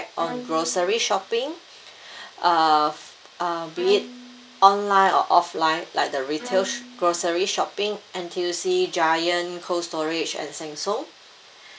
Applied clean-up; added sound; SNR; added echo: none; Bowed string instrument; 17 dB; none.